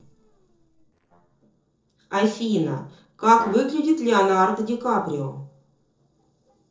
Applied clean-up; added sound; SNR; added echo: neural separator model SepFormer DNS4.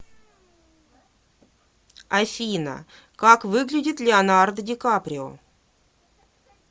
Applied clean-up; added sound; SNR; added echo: none; none; none; none.